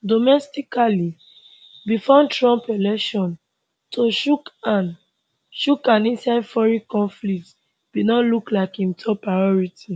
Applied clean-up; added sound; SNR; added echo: none; none; none; none.